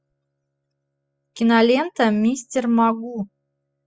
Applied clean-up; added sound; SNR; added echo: classical method spectral subtraction.